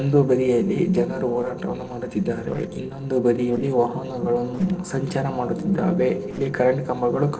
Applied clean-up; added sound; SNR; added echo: neural separator model SepFormer DNS4.